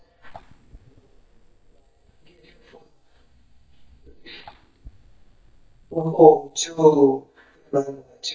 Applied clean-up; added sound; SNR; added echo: neural mask model DeepFilterNet 3.